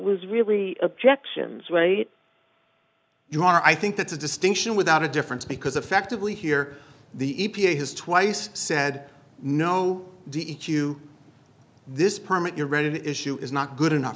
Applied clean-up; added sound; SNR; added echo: none; none; none; none.